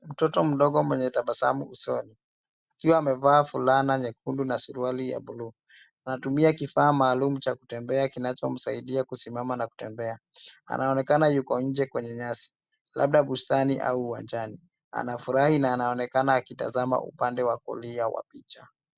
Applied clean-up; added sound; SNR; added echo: none; none; none; none.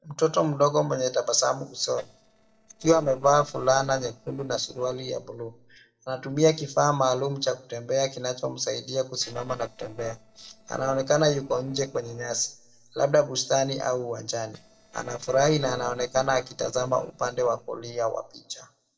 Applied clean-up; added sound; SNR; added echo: neural separator model SepFormer DNS4.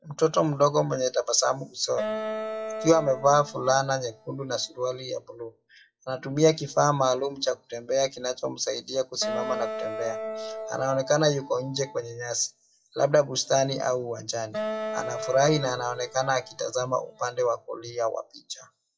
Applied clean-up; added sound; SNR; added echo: classical method WPE with log-MMSE.